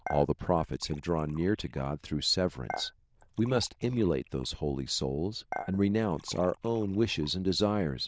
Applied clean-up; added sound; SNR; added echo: neural diffusion model UNIVERSE++.